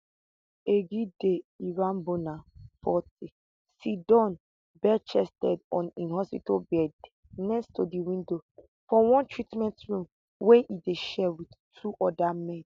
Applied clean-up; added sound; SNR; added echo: none; none; none; none.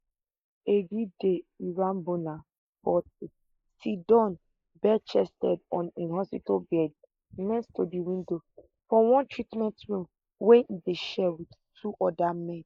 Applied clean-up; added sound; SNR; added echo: neural mask model Resemble Enhance denoiser.